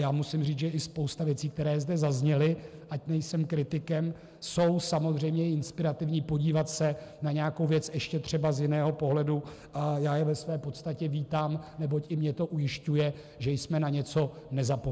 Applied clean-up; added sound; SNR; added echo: none; none; none; none.